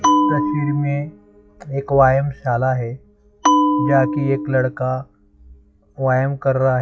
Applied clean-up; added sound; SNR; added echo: classical method log-MMSE.